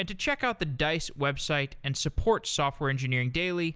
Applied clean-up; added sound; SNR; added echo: none; none; none; none.